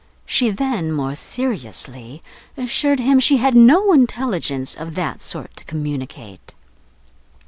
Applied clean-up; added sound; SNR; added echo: none; none; none; none.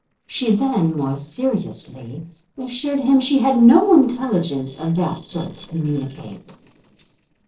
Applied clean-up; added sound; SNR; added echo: neural separator model SepFormer DNS4.